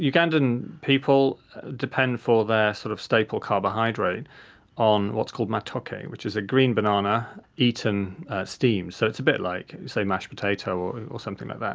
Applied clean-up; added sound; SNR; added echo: none; none; none; none.